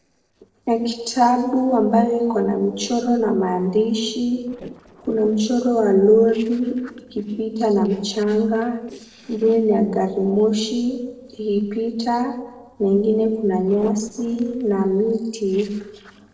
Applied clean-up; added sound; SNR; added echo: neural separator model SepFormer DNS4.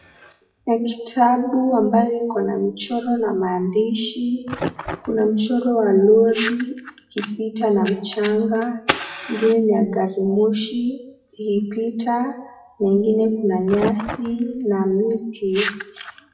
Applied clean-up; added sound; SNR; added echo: classical method WPE with log-MMSE.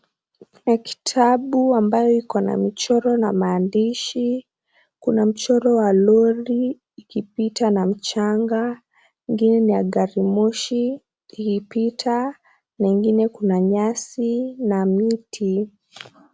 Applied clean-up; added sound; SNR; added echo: none; none; none; none.